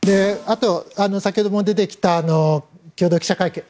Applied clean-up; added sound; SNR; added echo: none; Snare drum; 14 dB; none.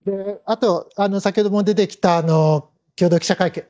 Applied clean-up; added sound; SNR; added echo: neural mask model DeepFilterNet 3.